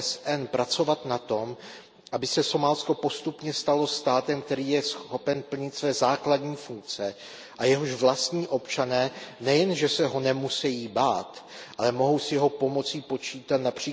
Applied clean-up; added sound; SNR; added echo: none; none; none; none.